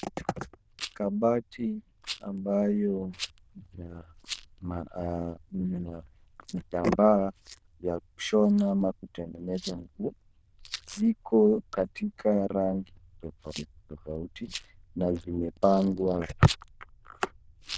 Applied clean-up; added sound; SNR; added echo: neural diffusion model UNIVERSE++.